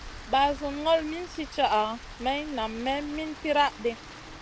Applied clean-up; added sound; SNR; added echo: none; Rain; 14 dB; none.